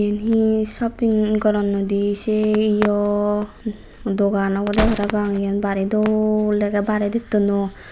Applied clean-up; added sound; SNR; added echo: none; Gunshot, gunfire; 11 dB; none.